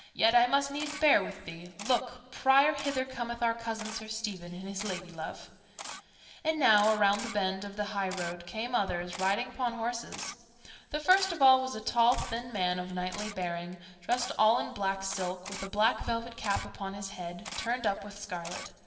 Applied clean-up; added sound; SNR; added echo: none; Camera; 15 dB; reverberation time 2.6 s.